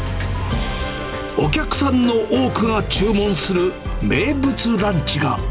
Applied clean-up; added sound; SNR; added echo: none; none; none; none.